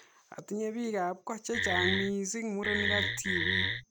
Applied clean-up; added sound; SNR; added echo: none; Wood; -4 dB; none.